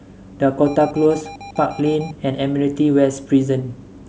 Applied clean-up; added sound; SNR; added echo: none; Alarm; 17 dB; none.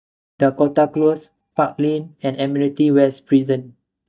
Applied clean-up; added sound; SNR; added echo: neural mask model DeepFilterNet 3.